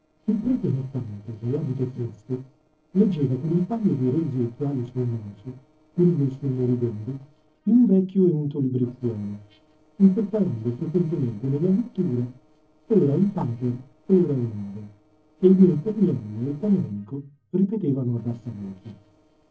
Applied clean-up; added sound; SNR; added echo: neural separator model SepFormer DNS4.